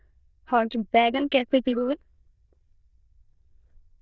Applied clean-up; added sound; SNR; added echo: neural diffusion model UNIVERSE++.